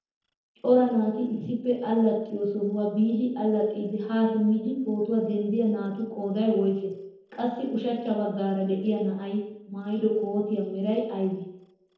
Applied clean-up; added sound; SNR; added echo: neural separator model SepFormer DNS4.